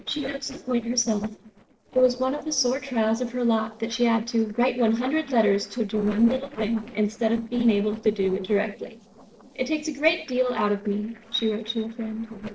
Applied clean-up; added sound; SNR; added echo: neural separator model SepFormer DNS4.